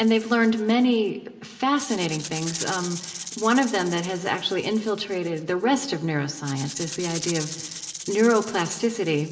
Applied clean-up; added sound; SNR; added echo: none; Rattle (instrument); 13 dB; reverberation time 1.7 s.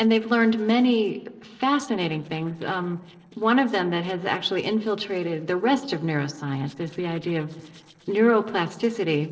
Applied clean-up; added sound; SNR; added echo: neural separator model SepFormer DNS4.